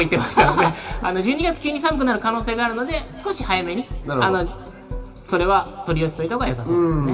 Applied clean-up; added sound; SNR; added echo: none; none; none; reverberation time 2.7 s.